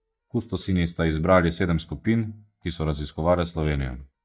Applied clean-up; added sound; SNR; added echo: neural mask model DeepFilterNet 3.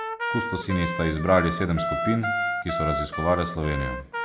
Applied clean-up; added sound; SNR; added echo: none; Trumpet; 3 dB; none.